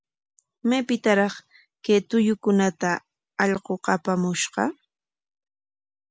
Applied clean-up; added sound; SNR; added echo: none; none; none; none.